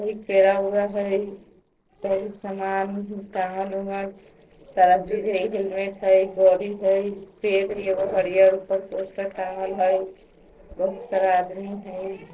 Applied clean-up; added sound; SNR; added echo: neural separator model SepFormer DNS4.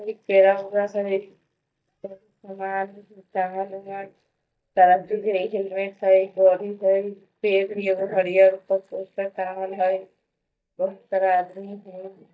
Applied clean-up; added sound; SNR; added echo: neural mask model DeepFilterNet 3.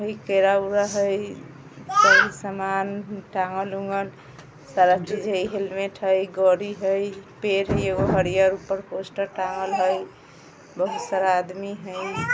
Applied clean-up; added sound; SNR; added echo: none; none; none; none.